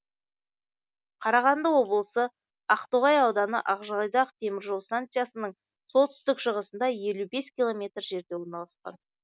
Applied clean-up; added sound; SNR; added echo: none; none; none; none.